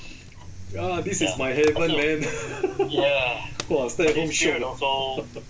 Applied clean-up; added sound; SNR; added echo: none; Fire; 12 dB; none.